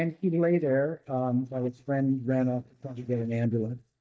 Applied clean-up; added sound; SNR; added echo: neural mask model DeepFilterNet 3.